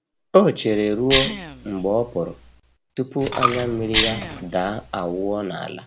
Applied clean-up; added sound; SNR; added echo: none; Coin (dropping) + Cough; 3 dB; none.